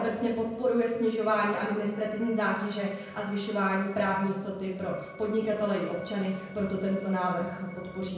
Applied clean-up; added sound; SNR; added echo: none; Organ; 20 dB; reverberation time 0.9 s.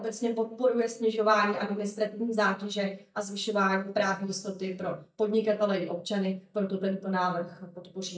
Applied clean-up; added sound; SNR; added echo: neural mask model DeepFilterNet 3.